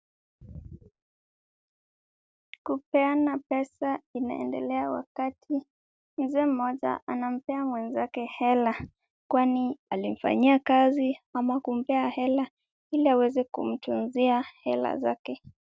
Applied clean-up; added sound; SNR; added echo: none; none; none; none.